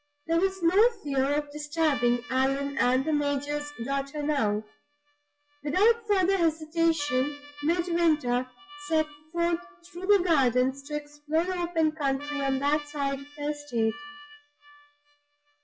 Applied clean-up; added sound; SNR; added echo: classical method WPE with log-MMSE.